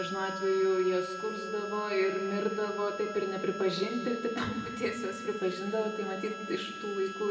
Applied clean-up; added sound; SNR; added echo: none; Harmonica; 9 dB; reverberation time 1.9 s.